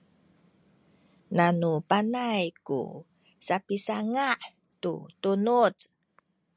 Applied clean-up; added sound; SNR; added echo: none; none; none; none.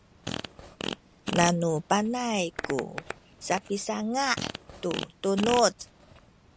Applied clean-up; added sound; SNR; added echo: none; Fart; 9 dB; none.